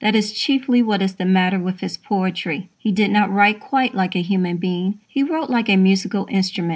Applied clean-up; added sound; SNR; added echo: none; none; none; none.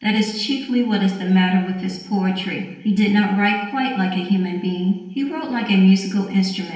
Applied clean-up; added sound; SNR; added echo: none; none; none; reverberation time 0.8 s.